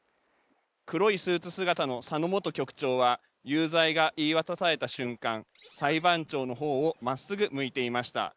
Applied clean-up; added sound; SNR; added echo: neural mask model Resemble Enhance denoiser.